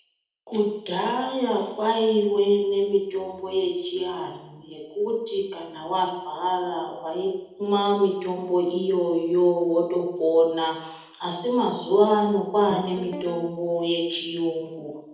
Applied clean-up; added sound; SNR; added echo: neural separator model SepFormer DNS4.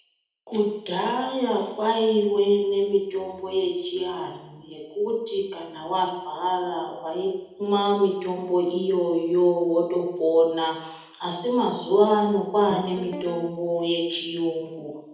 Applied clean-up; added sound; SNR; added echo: none; Guitar; 14 dB; reverberation time 0.8 s.